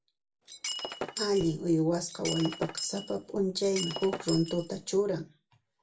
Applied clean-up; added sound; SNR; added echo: none; Shatter; 8 dB; reverberation time 0.2 s.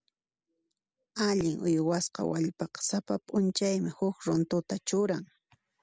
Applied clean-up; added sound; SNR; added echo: none; none; none; none.